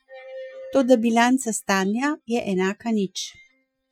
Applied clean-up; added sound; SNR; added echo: classical method Wiener filter.